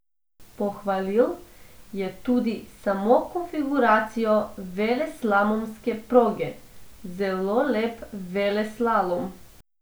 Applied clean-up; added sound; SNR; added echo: none; none; none; none.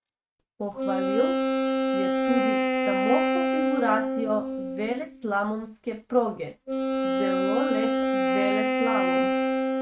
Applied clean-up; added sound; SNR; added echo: neural mask model RNNoise.